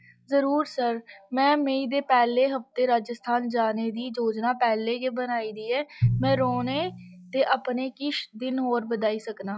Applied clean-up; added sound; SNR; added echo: classical method log-MMSE.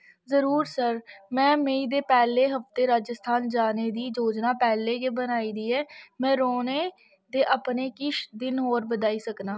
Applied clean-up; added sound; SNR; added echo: none; none; none; none.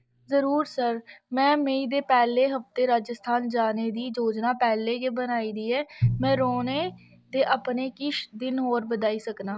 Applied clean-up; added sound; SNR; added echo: neural mask model DeepFilterNet 3.